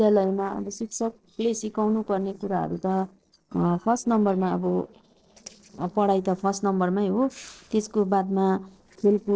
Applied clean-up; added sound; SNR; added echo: neural separator model SepFormer DNS4.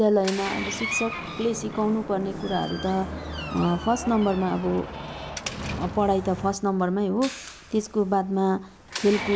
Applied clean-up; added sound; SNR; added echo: none; Door; 9 dB; none.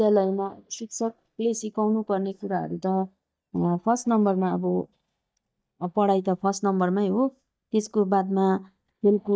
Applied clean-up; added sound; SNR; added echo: neural mask model DeepFilterNet 3.